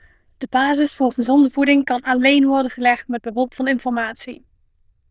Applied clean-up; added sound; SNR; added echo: neural diffusion model UNIVERSE++.